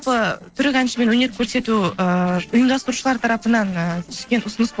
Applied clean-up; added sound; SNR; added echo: neural separator model SepFormer DNS4.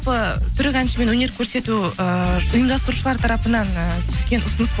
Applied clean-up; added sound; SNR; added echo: none; Drum kit; 20 dB; none.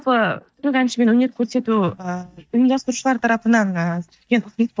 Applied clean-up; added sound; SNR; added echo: neural mask model DeepFilterNet 3.